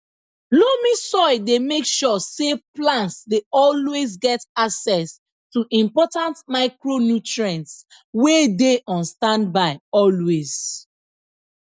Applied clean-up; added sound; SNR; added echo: none; none; none; none.